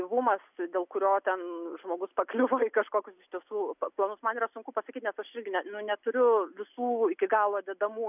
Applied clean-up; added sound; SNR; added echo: none; none; none; none.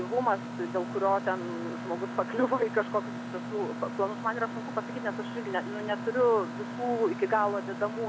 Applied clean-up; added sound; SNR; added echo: none; Mechanisms; 7 dB; none.